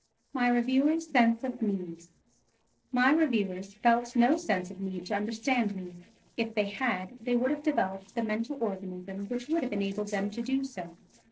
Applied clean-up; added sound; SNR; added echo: neural separator model SepFormer DNS4.